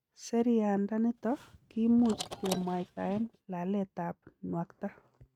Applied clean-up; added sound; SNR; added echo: neural mask model RNNoise.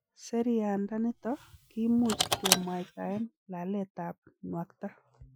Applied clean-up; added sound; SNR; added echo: classical method Wiener filter.